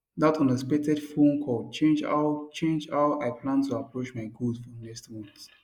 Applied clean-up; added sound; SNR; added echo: neural mask model Resemble Enhance denoiser.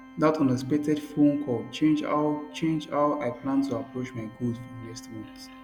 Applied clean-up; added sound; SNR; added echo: none; Organ; 20 dB; none.